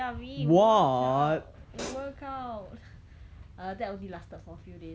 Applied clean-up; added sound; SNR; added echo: none; Hi-hat; 15 dB; none.